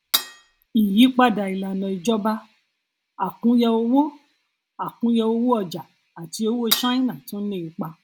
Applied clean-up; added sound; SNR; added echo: none; Cutlery, silverware / Dishes, pots, and pans; 5 dB; none.